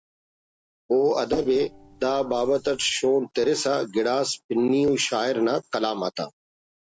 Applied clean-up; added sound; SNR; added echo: neural separator model SepFormer DNS4.